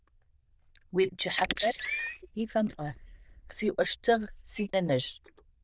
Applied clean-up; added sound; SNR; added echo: neural diffusion model UNIVERSE++.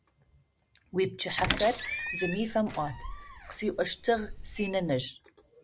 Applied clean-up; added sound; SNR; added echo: none; Squeak; 4 dB; none.